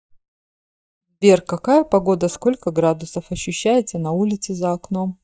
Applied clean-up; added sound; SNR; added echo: neural mask model DeepFilterNet 3.